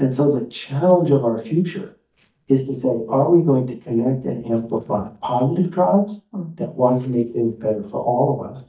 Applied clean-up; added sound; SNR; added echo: neural mask model DeepFilterNet 3.